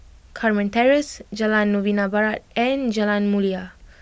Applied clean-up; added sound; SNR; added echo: none; none; none; none.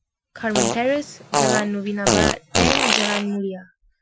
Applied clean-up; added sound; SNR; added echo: classical method Wiener filter.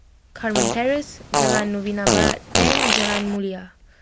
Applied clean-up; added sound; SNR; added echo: none; Fart; -4 dB; none.